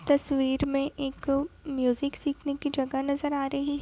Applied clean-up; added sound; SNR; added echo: none; none; none; none.